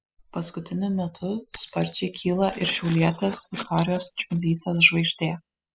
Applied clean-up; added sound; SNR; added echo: classical method spectral subtraction.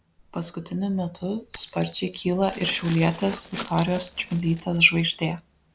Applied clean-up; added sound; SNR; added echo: none; Glass + Coin (dropping); 18 dB; none.